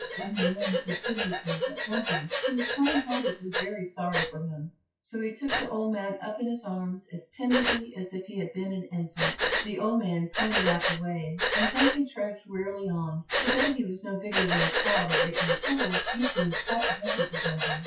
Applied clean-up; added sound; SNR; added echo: classical method WPE with log-MMSE.